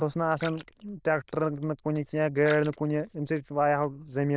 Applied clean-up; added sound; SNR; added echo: neural diffusion model UNIVERSE++.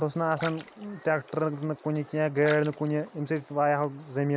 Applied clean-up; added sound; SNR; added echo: none; Splash, splatter; 18 dB; none.